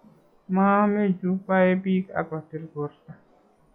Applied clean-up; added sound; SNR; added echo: classical method log-MMSE.